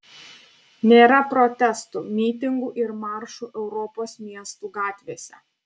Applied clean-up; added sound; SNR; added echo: none; none; none; none.